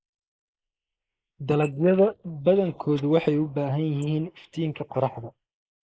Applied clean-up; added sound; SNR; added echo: neural mask model Resemble Enhance denoiser.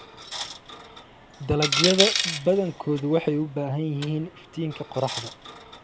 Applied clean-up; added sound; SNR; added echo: none; Coin (dropping); 4 dB; none.